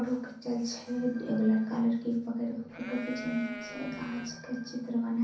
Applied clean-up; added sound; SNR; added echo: none; Livestock, farm animals, working animals; 12 dB; reverberation time 0.6 s.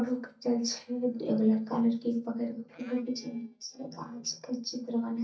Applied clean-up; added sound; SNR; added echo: neural mask model DeepFilterNet 3.